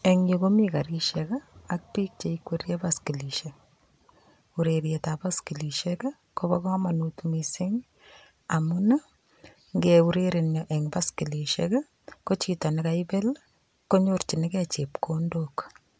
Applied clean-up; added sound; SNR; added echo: none; none; none; none.